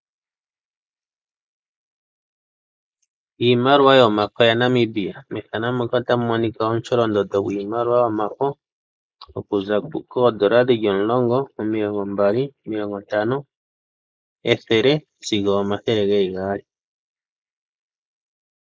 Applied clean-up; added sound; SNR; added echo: neural mask model Resemble Enhance denoiser.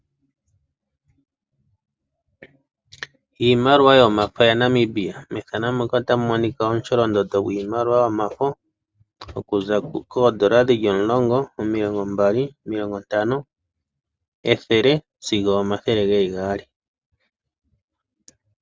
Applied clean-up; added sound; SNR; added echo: none; none; none; none.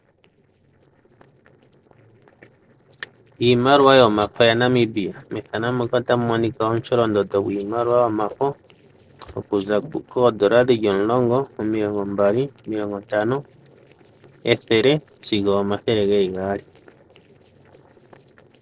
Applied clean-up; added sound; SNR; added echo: neural separator model SepFormer DNS4.